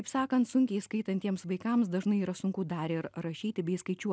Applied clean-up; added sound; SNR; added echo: none; none; none; none.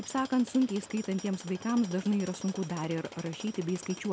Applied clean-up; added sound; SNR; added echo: none; Tools; 16 dB; none.